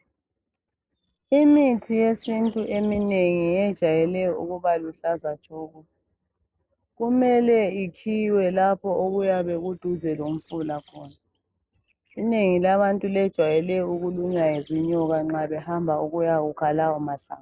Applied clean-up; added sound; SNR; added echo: neural separator model SepFormer DNS4.